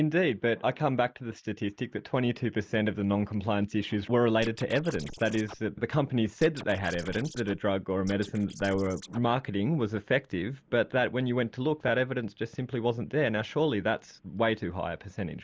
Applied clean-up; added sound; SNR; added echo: neural mask model Resemble Enhance denoiser.